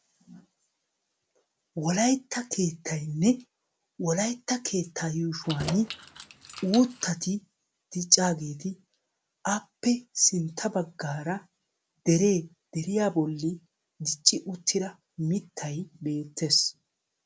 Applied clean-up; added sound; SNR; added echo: none; Keys jangling; 11 dB; none.